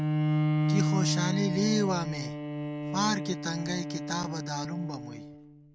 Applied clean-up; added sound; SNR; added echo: none; Bowed string instrument; -1 dB; none.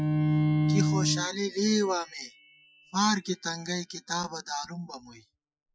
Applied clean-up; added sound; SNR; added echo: classical method Wiener filter.